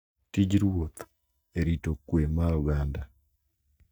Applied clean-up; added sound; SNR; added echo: neural mask model DeepFilterNet 3.